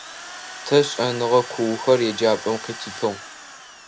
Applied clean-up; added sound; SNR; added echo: none; Drill; 14 dB; none.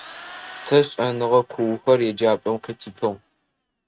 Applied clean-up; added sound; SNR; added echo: neural mask model RNNoise.